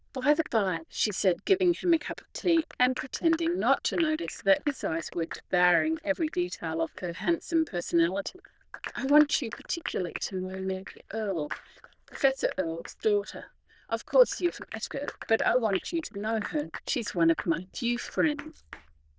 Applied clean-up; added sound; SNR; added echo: neural diffusion model UNIVERSE++.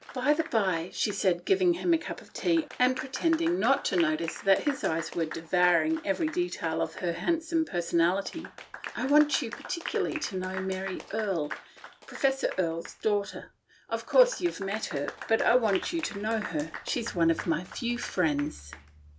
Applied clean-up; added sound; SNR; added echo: none; Applause / Clapping; 15 dB; none.